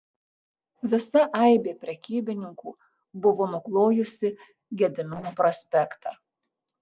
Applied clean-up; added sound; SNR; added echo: neural separator model SepFormer DNS4.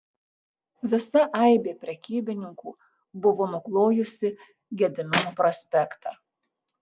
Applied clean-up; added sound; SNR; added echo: none; Clapping; 6 dB; none.